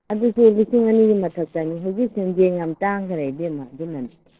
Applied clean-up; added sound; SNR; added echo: neural separator model SepFormer DNS4.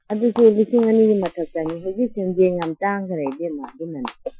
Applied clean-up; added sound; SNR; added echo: classical method Wiener filter.